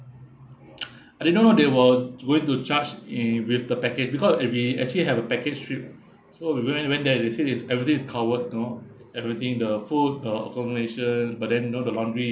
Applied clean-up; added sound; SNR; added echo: none; none; none; none.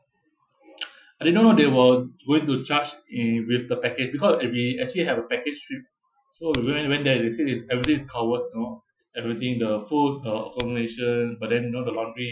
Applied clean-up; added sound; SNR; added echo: classical method Wiener filter.